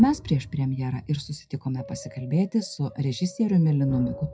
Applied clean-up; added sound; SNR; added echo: classical method WPE with log-MMSE.